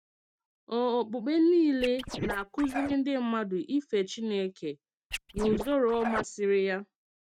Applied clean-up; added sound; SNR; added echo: neural mask model RNNoise.